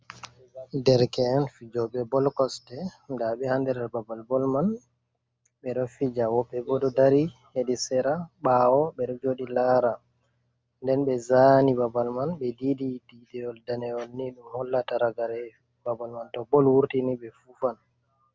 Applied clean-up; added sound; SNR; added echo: none; none; none; none.